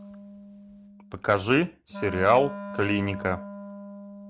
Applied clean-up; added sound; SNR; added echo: none; Wind instrument, woodwind instrument; 12 dB; none.